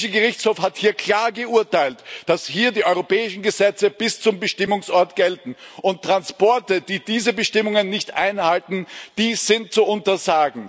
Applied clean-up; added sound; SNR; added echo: none; none; none; none.